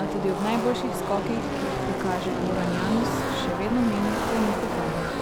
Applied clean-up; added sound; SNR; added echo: none; Car passing by / Race car, auto racing; -1 dB; none.